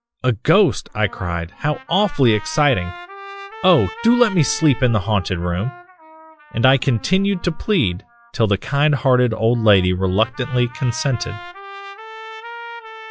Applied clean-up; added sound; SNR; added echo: classical method log-MMSE.